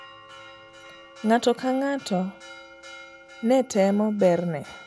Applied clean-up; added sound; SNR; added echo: none; Church bell; 20 dB; none.